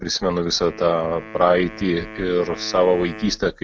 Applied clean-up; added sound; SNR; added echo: none; Wind instrument, woodwind instrument; 16 dB; none.